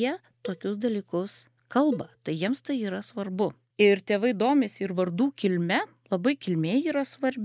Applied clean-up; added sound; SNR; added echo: neural mask model DeepFilterNet 3.